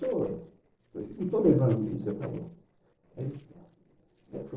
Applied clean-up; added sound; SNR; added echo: neural separator model SepFormer DNS4.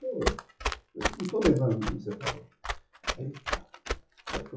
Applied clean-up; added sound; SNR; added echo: classical method WPE with log-MMSE.